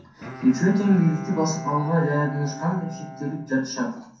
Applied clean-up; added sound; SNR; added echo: none; Bowed string instrument; 15 dB; reverberation time 0.5 s.